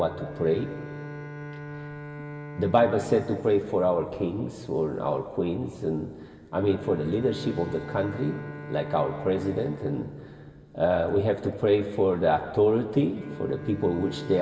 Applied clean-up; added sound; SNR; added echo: none; Bowed string instrument; 14 dB; reverberation time 2.2 s.